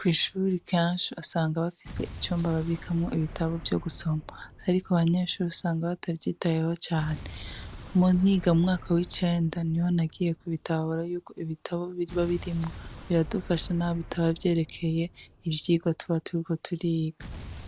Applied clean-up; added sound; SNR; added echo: none; Explosion; 17 dB; none.